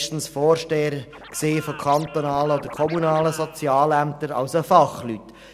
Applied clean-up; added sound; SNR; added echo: none; Scratching (performance technique); 17 dB; none.